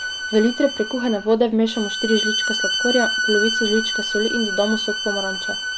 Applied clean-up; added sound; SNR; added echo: none; Bowed string instrument; 3 dB; none.